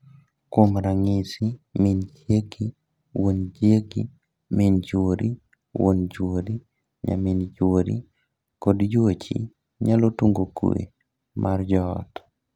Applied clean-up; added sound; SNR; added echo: none; none; none; none.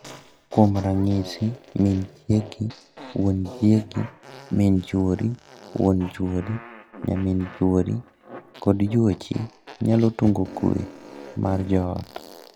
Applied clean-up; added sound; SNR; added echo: none; Fart; 19 dB; none.